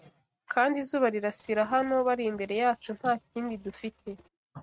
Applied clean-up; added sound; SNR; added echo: neural mask model RNNoise.